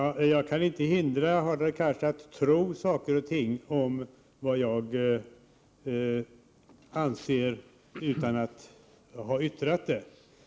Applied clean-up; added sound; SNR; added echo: none; none; none; none.